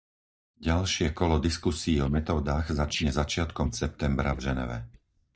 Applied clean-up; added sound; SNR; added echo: neural mask model DeepFilterNet 3.